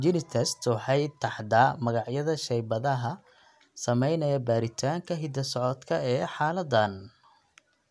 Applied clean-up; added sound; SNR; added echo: none; none; none; none.